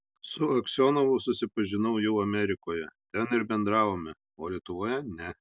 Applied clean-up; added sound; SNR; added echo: none; none; none; none.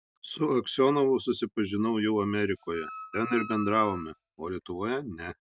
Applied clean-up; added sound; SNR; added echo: neural mask model RNNoise.